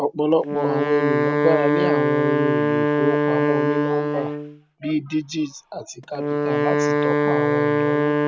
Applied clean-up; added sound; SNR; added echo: none; Wind instrument, woodwind instrument; -4 dB; none.